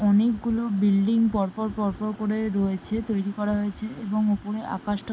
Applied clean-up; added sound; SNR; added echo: none; none; none; none.